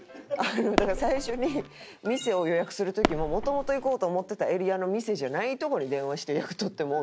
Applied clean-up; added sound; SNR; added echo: none; Fireworks; 2 dB; none.